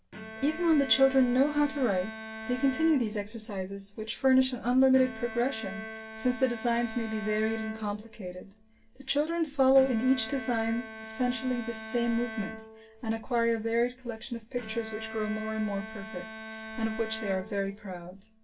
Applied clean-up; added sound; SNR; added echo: none; Bowed string instrument; 13 dB; reverberation time 0.2 s.